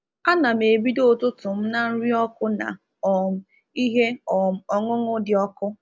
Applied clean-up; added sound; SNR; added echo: none; none; none; none.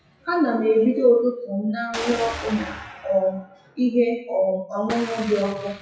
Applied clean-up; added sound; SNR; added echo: classical method WPE with log-MMSE.